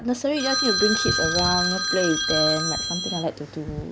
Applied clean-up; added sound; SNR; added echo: none; Telephone; -1 dB; none.